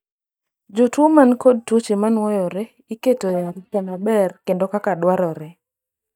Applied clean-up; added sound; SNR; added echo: neural mask model DeepFilterNet 3.